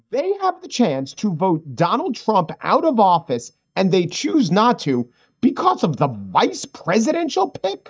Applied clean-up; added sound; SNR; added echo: neural mask model DeepFilterNet 3.